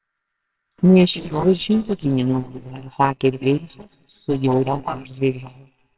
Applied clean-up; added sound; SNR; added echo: neural separator model SepFormer WHAMR!.